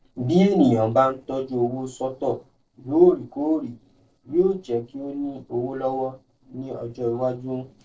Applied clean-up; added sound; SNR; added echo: neural separator model SepFormer DNS4.